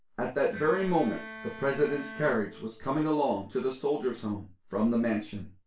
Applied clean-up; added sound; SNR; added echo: none; Bowed string instrument; 15 dB; reverberation time 0.2 s.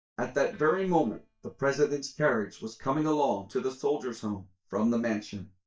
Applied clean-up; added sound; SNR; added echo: neural mask model DeepFilterNet 3.